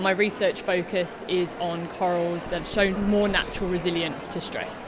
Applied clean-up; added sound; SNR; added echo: none; Knock; 14 dB; none.